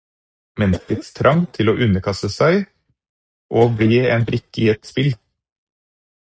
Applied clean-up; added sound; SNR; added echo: neural mask model RNNoise.